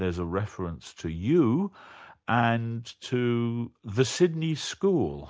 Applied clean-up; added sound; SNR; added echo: none; none; none; none.